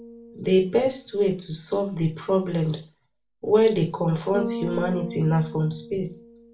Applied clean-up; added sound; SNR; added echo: none; Bass guitar; 13 dB; reverberation time 0.3 s.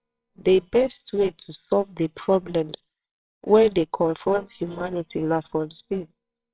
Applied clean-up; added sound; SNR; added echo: neural separator model SepFormer WHAMR!.